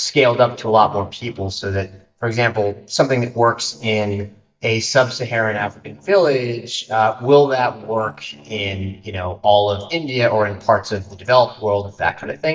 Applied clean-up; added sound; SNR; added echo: neural mask model DeepFilterNet 3.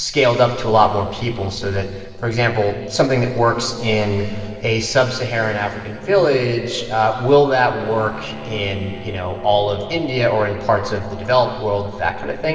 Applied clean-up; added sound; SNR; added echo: neural separator model SepFormer DNS4.